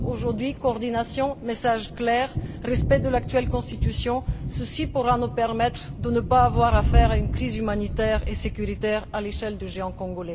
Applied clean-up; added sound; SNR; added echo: none; Thunder; 2 dB; none.